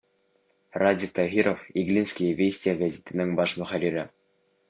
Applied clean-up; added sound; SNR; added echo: none; none; none; none.